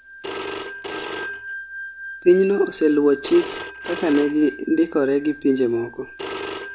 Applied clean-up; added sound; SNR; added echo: none; Telephone; 7 dB; none.